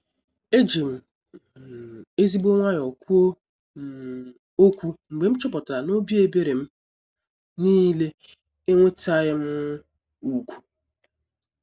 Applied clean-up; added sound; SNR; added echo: none; none; none; none.